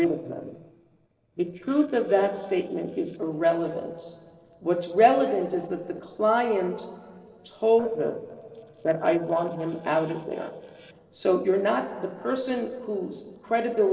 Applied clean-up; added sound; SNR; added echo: neural separator model SepFormer DNS4.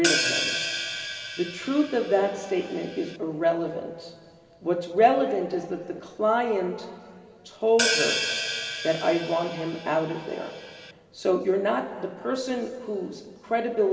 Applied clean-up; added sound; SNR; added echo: none; Hi-hat; 3 dB; reverberation time 2.1 s.